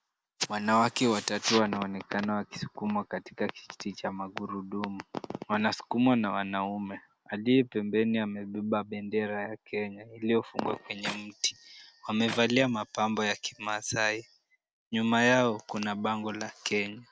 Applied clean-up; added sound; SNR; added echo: none; Clapping; 14 dB; none.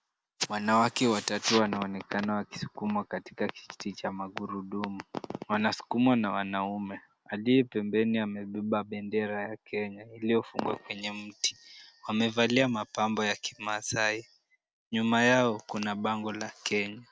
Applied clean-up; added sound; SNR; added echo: none; none; none; none.